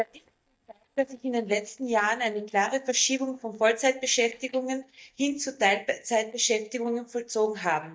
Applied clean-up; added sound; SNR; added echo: neural mask model DeepFilterNet 3.